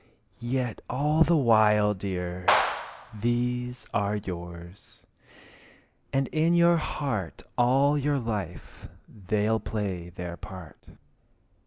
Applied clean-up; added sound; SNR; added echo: none; Clapping; 2 dB; none.